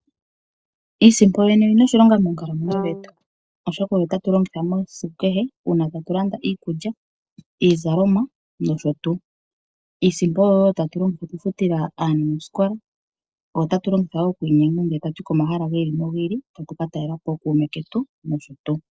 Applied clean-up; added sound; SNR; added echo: neural separator model SepFormer DNS4.